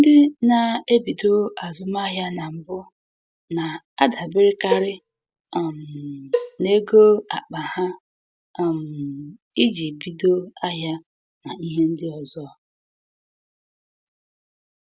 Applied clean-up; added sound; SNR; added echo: none; Cowbell; 8 dB; none.